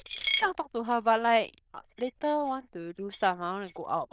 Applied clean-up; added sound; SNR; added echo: neural diffusion model UNIVERSE++.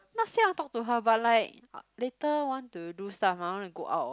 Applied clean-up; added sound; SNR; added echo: none; none; none; none.